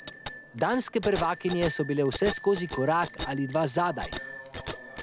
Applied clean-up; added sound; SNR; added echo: none; Bicycle bell; -1 dB; none.